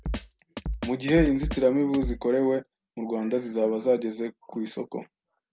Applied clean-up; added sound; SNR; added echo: none; Drum kit; 10 dB; none.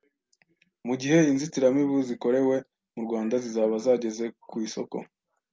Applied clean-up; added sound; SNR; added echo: none; none; none; none.